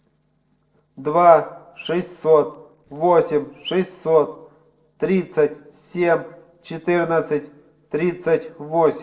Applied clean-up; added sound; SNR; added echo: neural separator model SepFormer DNS4.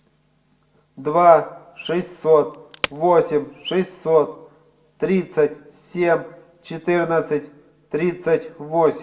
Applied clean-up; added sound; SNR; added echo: none; Wood; 14 dB; reverberation time 0.6 s.